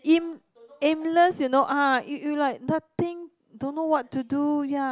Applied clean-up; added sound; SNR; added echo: none; none; none; none.